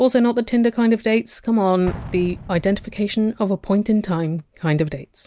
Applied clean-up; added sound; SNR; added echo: none; Explosion; 20 dB; none.